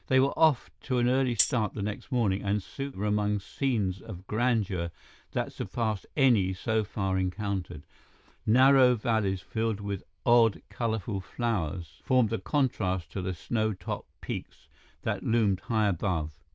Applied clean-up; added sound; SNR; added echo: neural diffusion model UNIVERSE++.